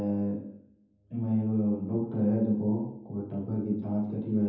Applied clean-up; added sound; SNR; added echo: none; none; none; reverberation time 0.9 s.